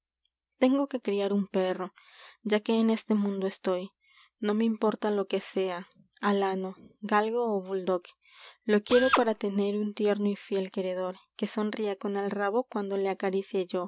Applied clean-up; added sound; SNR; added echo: none; Drill; 2 dB; none.